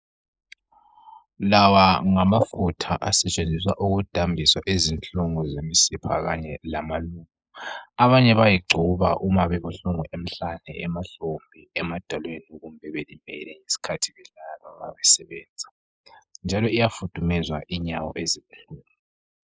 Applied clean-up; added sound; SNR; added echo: neural mask model Resemble Enhance denoiser.